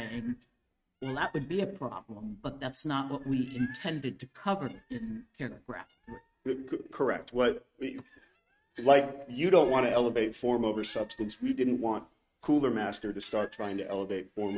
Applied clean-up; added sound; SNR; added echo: neural mask model RNNoise.